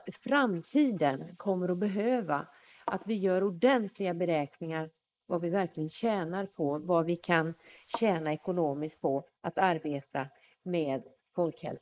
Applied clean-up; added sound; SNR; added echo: neural mask model Resemble Enhance denoiser.